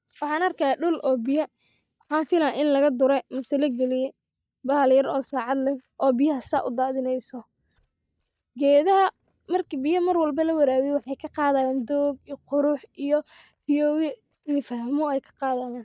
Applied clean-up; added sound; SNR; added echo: neural mask model DeepFilterNet 3.